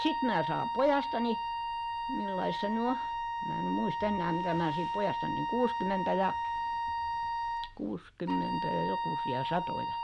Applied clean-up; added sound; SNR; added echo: none; Wind instrument, woodwind instrument; 0 dB; none.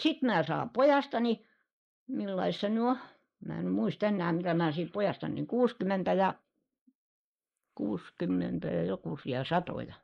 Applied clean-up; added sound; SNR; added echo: neural mask model Resemble Enhance denoiser.